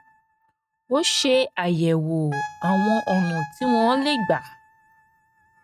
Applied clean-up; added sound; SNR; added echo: neural mask model RNNoise.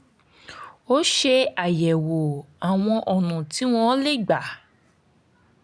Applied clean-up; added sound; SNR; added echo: none; none; none; none.